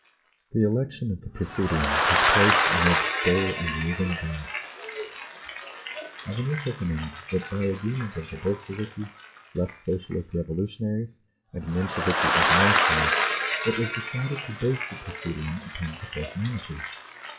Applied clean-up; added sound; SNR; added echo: classical method WPE with log-MMSE.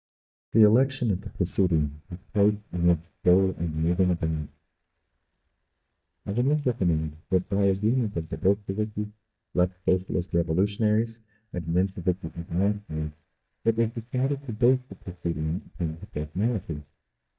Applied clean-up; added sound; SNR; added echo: neural mask model DeepFilterNet 3.